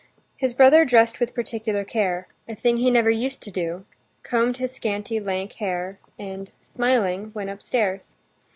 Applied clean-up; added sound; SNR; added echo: none; none; none; none.